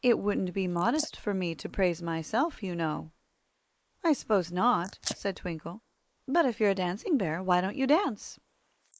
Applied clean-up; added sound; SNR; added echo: neural mask model Resemble Enhance denoiser.